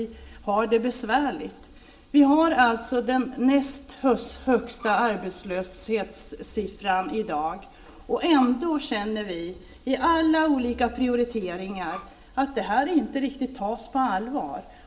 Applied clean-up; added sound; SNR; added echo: none; Bowed string instrument; 19 dB; reverberation time 0.5 s.